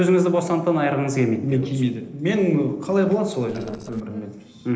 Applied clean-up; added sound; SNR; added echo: neural separator model SepFormer DNS4.